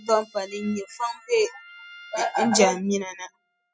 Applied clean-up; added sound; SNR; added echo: classical method spectral subtraction.